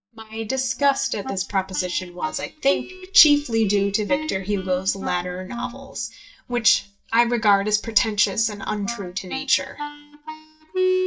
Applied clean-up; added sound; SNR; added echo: neural mask model DeepFilterNet 3.